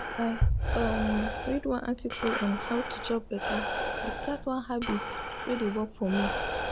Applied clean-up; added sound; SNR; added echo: none; Breathing + Boom; 1 dB; none.